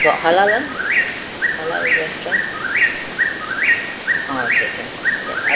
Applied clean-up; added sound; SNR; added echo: none; Bird; -4 dB; none.